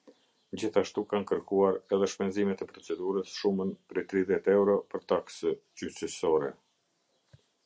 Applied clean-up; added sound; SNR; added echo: none; none; none; none.